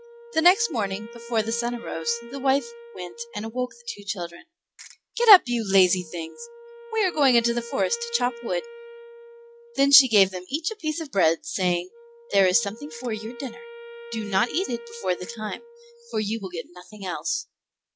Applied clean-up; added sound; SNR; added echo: none; Wind instrument, woodwind instrument + Ratchet, pawl; 17 dB; none.